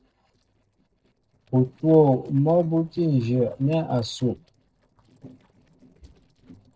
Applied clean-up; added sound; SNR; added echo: neural separator model SepFormer DNS4.